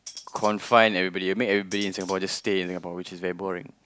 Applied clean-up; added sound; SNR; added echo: none; Cutlery, silverware; 20 dB; none.